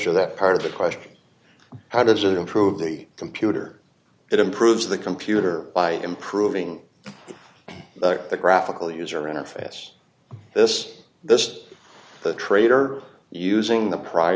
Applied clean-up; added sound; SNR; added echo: none; none; none; none.